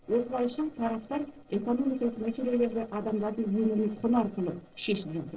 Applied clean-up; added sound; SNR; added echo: neural separator model SepFormer DNS4.